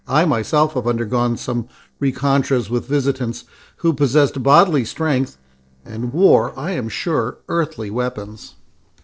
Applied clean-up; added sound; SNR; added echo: neural separator model SepFormer DNS4.